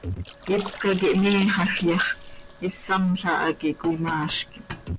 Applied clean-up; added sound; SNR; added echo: none; Boiling + Splash, splatter; 15 dB; none.